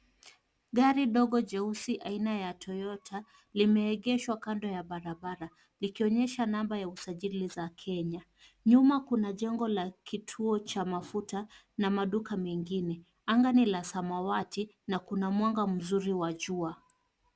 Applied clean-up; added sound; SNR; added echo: none; none; none; none.